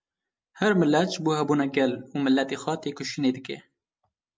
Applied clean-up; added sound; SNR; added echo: none; none; none; none.